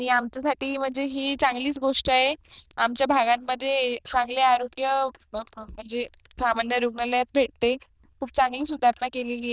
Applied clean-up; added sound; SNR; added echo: neural diffusion model UNIVERSE++.